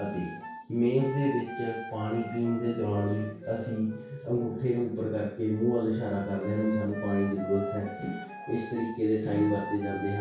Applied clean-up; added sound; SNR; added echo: none; Wind instrument, woodwind instrument; 12 dB; reverberation time 0.6 s.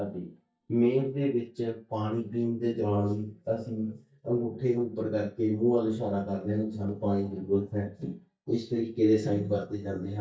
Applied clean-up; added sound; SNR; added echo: neural mask model DeepFilterNet 3.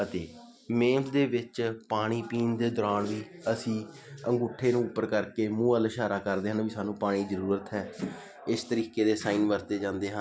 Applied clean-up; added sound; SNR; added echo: none; none; none; none.